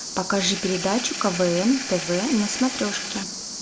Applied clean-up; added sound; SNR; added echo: none; Engine + Cricket; 7 dB; none.